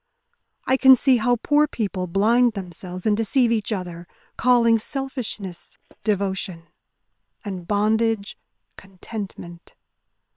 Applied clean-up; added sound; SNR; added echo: neural separator model SepFormer WHAM!.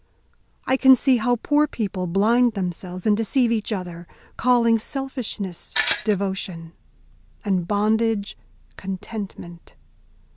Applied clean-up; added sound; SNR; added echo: none; Tools; 3 dB; none.